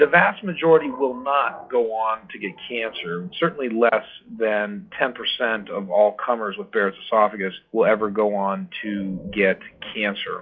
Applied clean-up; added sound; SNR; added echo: classical method log-MMSE.